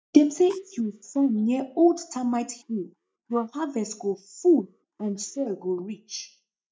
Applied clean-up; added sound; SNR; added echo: neural mask model DeepFilterNet 3.